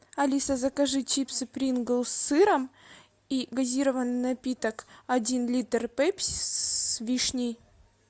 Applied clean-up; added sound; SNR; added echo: none; none; none; none.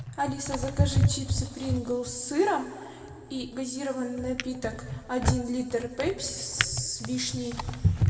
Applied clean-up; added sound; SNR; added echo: none; Drawer open or close; -1 dB; reverberation time 1.8 s.